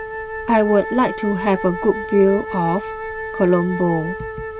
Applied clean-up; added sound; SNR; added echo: none; Wind instrument, woodwind instrument; 9 dB; none.